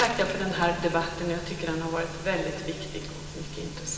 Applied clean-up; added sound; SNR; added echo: none; Coin (dropping); 14 dB; reverberation time 2.4 s.